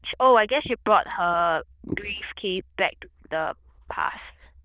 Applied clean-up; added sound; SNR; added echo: neural diffusion model UNIVERSE++.